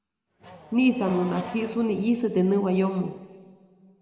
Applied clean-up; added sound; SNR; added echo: none; Race car, auto racing / Accelerating, revving, vroom; 16 dB; reverberation time 2.1 s.